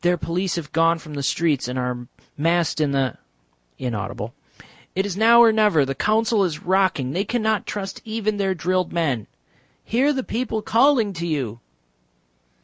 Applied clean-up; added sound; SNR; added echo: none; none; none; none.